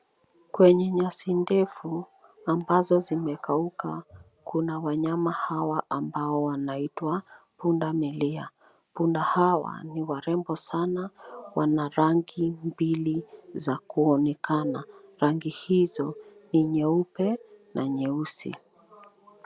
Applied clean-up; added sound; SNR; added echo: none; none; none; none.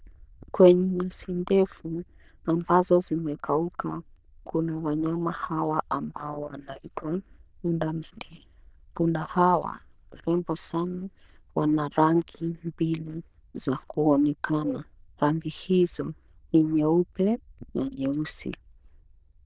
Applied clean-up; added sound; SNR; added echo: neural diffusion model UNIVERSE++.